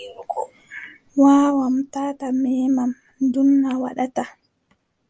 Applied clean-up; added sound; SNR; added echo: none; none; none; none.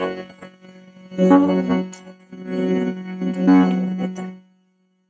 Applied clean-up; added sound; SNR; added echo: neural mask model RNNoise.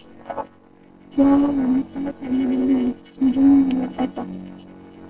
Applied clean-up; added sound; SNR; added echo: neural separator model SepFormer DNS4.